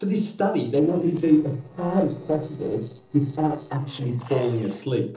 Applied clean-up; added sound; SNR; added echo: neural separator model SepFormer DNS4.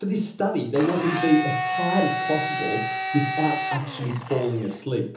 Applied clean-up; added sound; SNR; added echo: none; Domestic sounds, home sounds; 4 dB; reverberation time 1.2 s.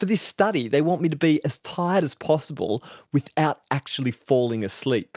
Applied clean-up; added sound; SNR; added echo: none; none; none; none.